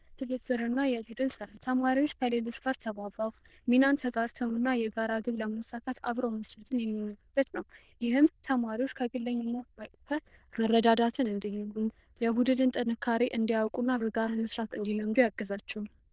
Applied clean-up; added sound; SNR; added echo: neural diffusion model UNIVERSE++.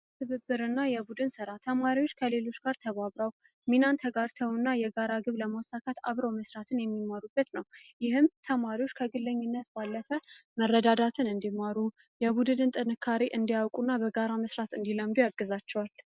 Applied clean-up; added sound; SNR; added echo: none; none; none; none.